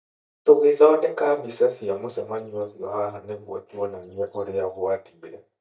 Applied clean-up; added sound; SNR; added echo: neural mask model DeepFilterNet 3.